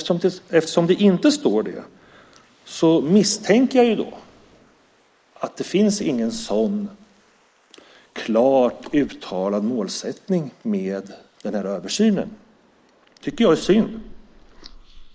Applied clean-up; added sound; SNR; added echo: neural mask model Resemble Enhance denoiser.